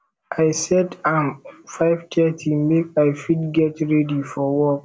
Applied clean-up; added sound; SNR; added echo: none; none; none; none.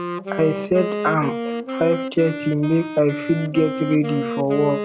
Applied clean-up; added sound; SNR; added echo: none; Wind instrument, woodwind instrument; 6 dB; none.